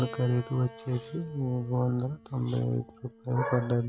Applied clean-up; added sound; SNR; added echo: none; Piano; 18 dB; none.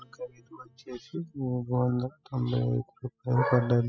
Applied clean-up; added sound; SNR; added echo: classical method spectral subtraction.